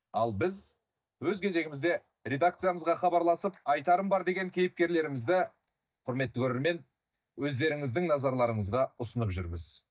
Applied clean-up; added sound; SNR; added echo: neural mask model DeepFilterNet 3.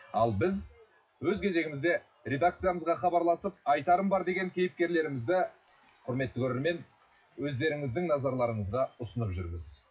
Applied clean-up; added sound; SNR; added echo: classical method WPE with log-MMSE.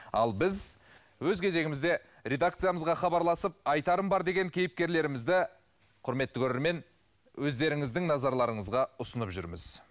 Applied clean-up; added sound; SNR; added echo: none; none; none; none.